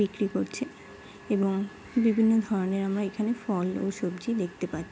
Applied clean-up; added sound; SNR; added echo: none; none; none; none.